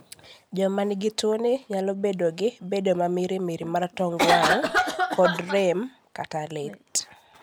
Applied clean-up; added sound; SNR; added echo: none; Cough; -2 dB; none.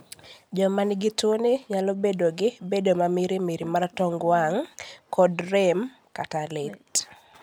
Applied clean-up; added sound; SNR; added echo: none; none; none; none.